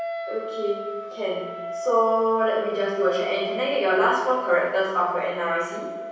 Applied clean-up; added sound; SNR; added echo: none; Wind instrument, woodwind instrument; 10 dB; reverberation time 1.1 s.